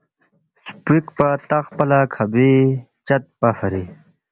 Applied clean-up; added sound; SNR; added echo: none; none; none; none.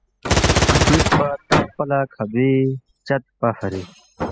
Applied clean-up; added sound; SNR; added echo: classical method spectral subtraction.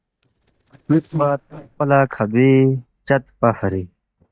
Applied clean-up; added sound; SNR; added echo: neural mask model DeepFilterNet 3.